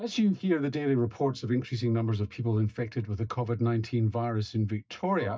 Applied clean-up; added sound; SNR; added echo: neural mask model DeepFilterNet 3.